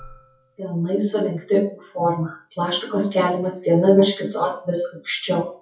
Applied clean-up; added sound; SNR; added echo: classical method WPE with log-MMSE.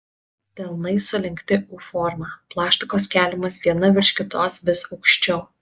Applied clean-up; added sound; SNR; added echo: none; none; none; none.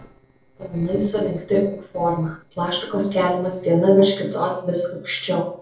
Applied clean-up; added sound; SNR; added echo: neural separator model SepFormer DNS4.